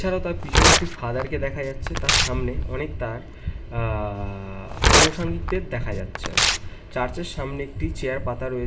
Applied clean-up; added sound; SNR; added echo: none; Tearing; -2 dB; reverberation time 1.4 s.